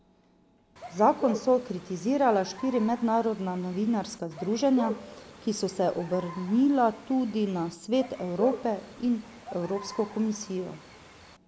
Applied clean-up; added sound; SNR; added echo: none; Bird; 15 dB; none.